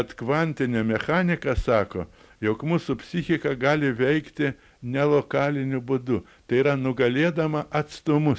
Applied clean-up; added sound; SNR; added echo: none; none; none; none.